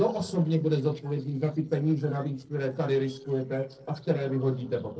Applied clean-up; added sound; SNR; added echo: neural separator model SepFormer DNS4.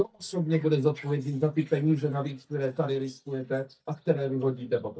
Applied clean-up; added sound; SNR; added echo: neural mask model DeepFilterNet 3.